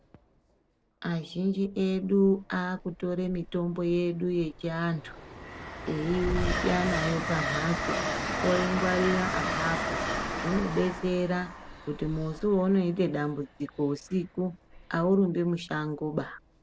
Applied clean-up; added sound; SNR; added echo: none; Train; 6 dB; none.